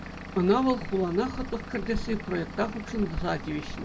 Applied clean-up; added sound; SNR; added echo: none; Engine / Vehicle; 11 dB; none.